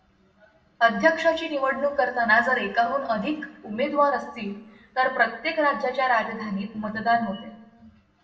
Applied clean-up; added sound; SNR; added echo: none; none; none; reverberation time 0.8 s.